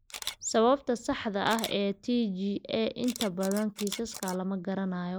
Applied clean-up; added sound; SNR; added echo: neural mask model Resemble Enhance denoiser.